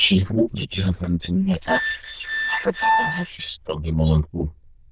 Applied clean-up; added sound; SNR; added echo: neural diffusion model UNIVERSE++.